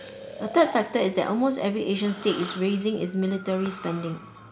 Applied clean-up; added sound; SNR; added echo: none; Breathing + Breathing; 15 dB; none.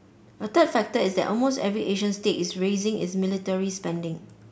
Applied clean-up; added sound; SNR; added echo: none; none; none; none.